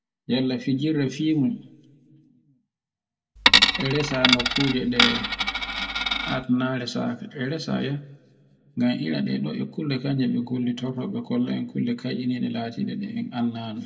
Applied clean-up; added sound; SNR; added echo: none; Coin (dropping); -4 dB; reverberation time 0.8 s.